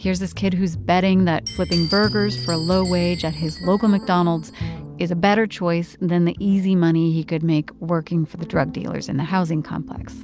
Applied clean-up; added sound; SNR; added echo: none; Glass; 12 dB; none.